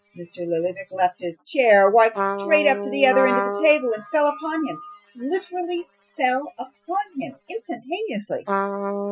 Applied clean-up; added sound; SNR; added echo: classical method Wiener filter.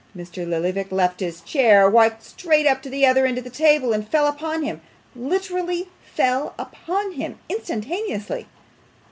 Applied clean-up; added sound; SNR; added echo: none; none; none; none.